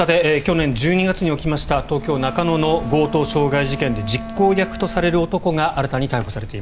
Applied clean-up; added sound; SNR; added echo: none; Bird + Wind instrument, woodwind instrument; 12 dB; none.